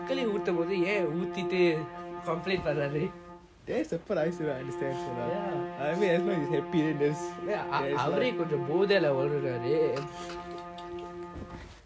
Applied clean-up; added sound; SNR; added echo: none; Bowed string instrument; 6 dB; none.